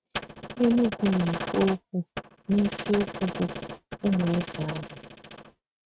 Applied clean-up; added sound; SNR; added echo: neural mask model RNNoise.